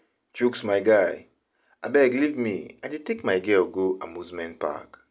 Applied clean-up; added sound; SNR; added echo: none; none; none; none.